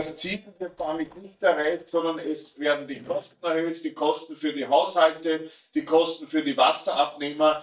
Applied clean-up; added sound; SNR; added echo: neural mask model DeepFilterNet 3.